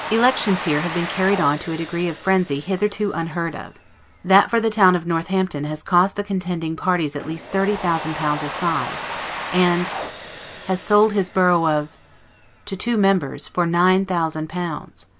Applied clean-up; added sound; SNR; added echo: none; Domestic sounds, home sounds; 13 dB; none.